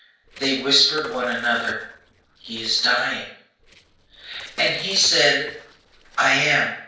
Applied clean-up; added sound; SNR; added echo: neural separator model SepFormer DNS4.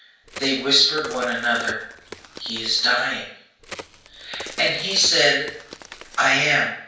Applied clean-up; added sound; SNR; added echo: none; Crack; 17 dB; reverberation time 0.5 s.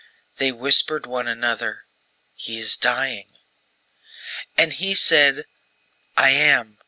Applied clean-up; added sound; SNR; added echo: none; none; none; none.